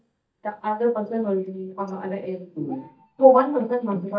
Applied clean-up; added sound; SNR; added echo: neural mask model DeepFilterNet 3.